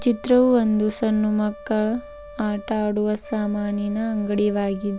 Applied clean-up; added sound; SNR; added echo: none; Brass instrument; 20 dB; none.